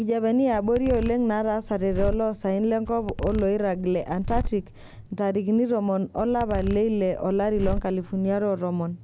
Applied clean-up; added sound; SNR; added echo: none; Zipper (clothing); 8 dB; none.